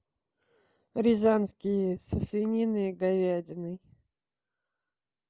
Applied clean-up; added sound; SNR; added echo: none; none; none; none.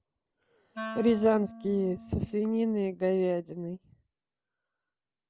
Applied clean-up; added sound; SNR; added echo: none; Wind instrument, woodwind instrument; 13 dB; none.